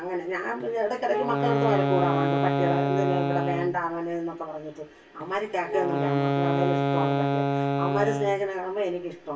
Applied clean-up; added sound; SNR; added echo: none; Wind instrument, woodwind instrument; -1 dB; reverberation time 0.1 s.